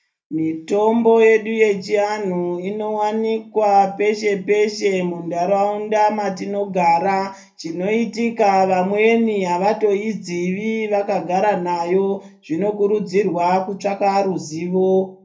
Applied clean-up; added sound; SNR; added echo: none; none; none; reverberation time 0.3 s.